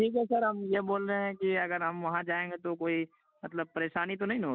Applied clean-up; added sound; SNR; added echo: none; none; none; none.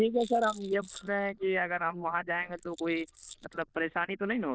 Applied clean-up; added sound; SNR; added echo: neural diffusion model UNIVERSE++.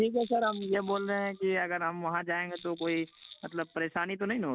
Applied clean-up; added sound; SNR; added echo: none; Rattle; 18 dB; none.